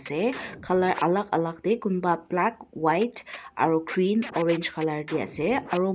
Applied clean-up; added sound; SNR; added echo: none; Scratching (performance technique); 19 dB; none.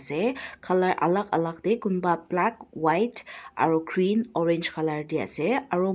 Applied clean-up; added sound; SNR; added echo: none; none; none; none.